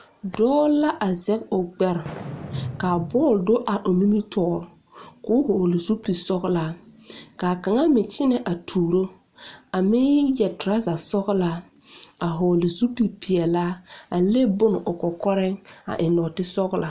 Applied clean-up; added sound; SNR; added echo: none; Fireworks; 11 dB; none.